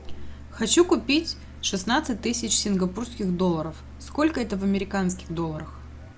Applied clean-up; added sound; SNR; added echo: none; Musical instrument; 17 dB; none.